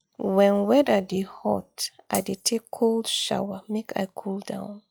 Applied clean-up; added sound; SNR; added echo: classical method log-MMSE.